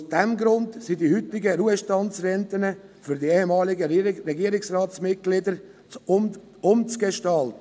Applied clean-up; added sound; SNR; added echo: none; none; none; none.